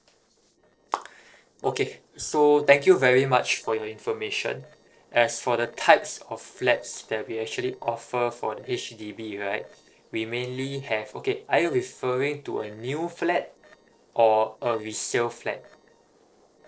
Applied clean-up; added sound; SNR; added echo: neural separator model SepFormer DNS4.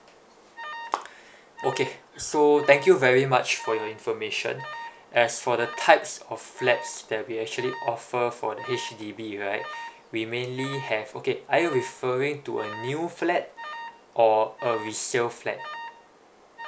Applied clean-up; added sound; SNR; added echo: none; Alarm; 15 dB; none.